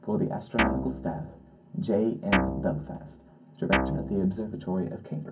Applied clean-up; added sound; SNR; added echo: none; Guitar; 0 dB; reverberation time 0.3 s.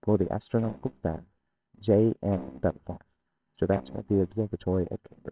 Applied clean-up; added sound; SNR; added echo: neural separator model SepFormer WHAMR!.